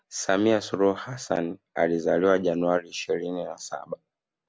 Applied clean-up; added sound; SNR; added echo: none; none; none; none.